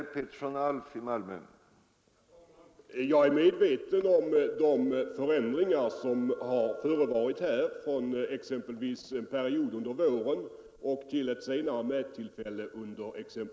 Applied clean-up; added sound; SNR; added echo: none; none; none; none.